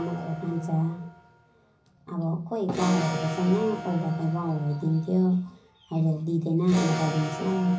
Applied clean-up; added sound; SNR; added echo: none; Electric guitar / Acoustic guitar; 10 dB; reverberation time 0.5 s.